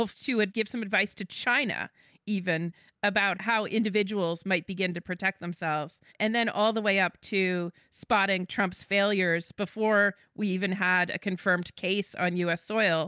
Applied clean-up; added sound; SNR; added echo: none; none; none; none.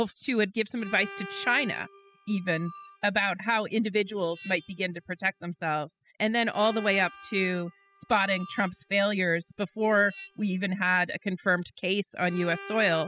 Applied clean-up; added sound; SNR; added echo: classical method spectral subtraction.